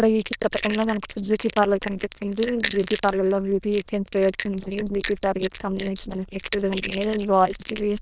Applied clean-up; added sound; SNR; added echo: neural diffusion model UNIVERSE++.